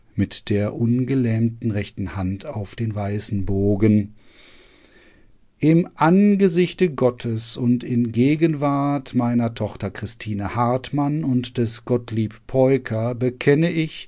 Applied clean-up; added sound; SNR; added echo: none; none; none; none.